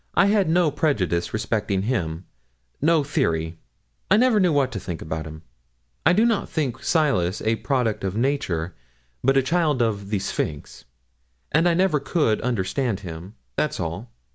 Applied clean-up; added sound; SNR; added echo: none; none; none; none.